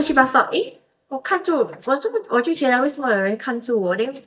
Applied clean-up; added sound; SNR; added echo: neural mask model DeepFilterNet 3.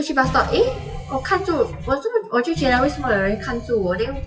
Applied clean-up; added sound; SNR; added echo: classical method WPE with log-MMSE.